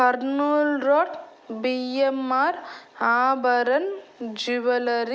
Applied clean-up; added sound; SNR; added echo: none; none; none; none.